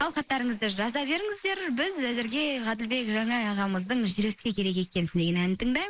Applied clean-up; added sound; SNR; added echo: neural mask model Resemble Enhance denoiser.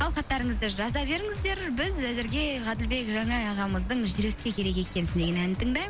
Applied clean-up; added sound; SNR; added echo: none; Chirp, tweet; 16 dB; none.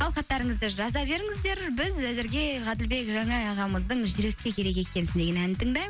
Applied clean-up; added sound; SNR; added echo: none; none; none; none.